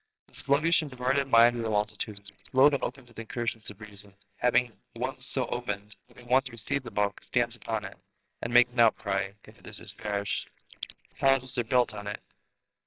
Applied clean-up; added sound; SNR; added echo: neural separator model SepFormer WHAMR!.